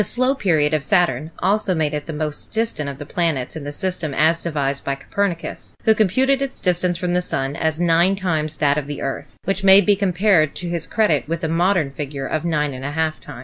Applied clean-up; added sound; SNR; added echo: none; none; none; none.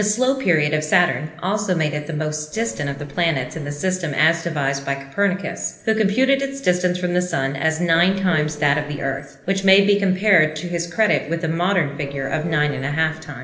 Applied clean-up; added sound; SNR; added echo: neural separator model SepFormer DNS4.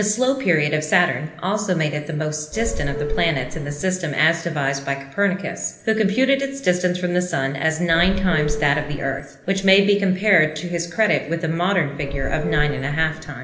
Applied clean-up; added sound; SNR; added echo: none; Subway, metro, underground / Doorbell; 5 dB; reverberation time 0.8 s.